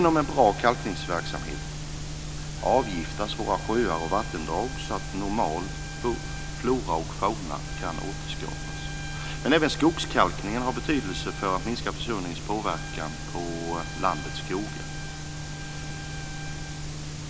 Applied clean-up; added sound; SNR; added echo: none; Trumpet; 17 dB; none.